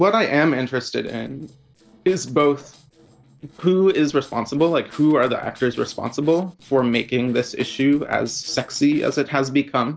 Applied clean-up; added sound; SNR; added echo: neural separator model SepFormer DNS4.